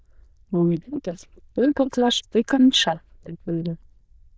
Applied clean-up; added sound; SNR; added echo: neural diffusion model UNIVERSE++.